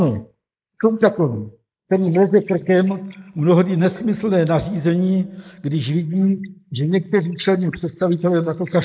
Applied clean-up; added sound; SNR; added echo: neural mask model Resemble Enhance denoiser.